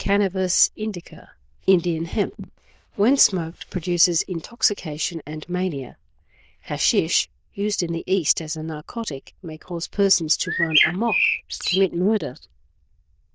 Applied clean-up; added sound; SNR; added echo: neural diffusion model UNIVERSE++.